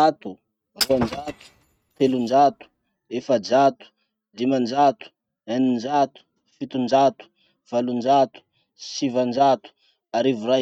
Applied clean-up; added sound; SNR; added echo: neural mask model RNNoise.